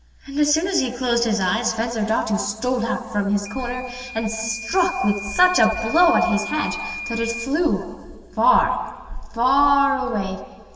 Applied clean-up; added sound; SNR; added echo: none; Microwave oven / Alarm; 15 dB; reverberation time 2.2 s.